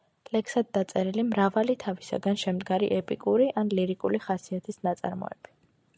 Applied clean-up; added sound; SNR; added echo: none; none; none; none.